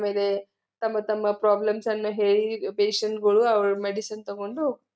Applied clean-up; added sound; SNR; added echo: none; none; none; none.